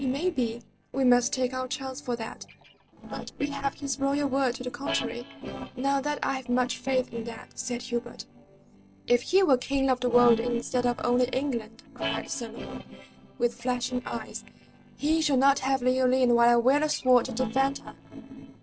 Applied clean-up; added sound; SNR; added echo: neural separator model SepFormer DNS4.